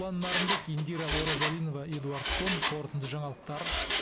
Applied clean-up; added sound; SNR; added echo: none; Mechanisms; -2 dB; none.